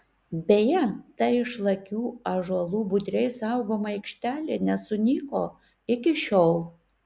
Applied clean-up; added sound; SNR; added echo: none; none; none; none.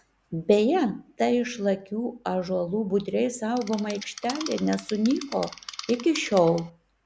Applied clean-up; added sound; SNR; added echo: none; Insect; 14 dB; none.